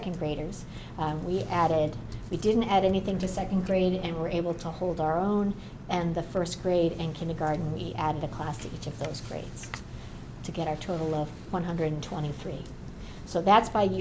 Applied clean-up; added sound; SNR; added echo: none; Bass guitar; 18 dB; none.